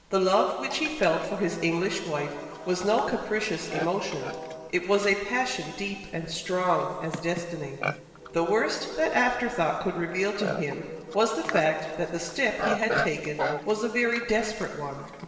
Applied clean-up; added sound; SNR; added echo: none; Livestock, farm animals, working animals; 9 dB; reverberation time 2.1 s.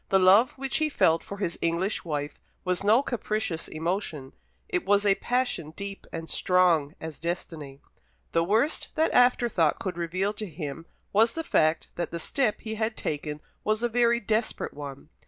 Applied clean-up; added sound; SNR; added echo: none; none; none; none.